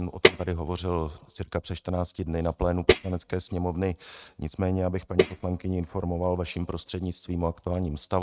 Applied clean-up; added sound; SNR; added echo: neural mask model RNNoise.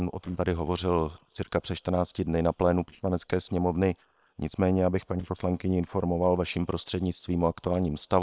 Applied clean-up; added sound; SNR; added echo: neural separator model SepFormer WHAM!.